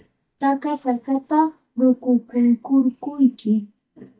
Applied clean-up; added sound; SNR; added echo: neural mask model DeepFilterNet 3.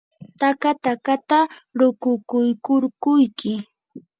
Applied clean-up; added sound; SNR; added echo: none; none; none; none.